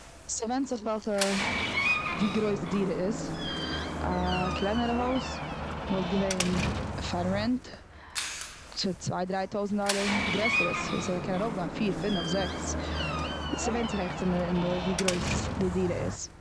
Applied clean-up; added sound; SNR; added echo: none; Door; 1 dB; none.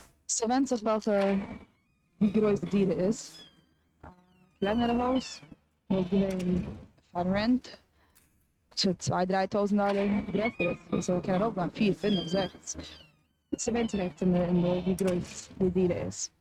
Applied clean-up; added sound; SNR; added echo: neural mask model RNNoise.